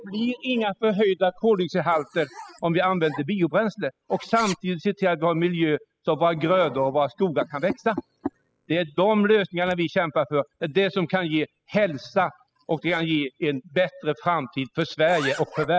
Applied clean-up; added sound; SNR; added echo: classical method spectral subtraction.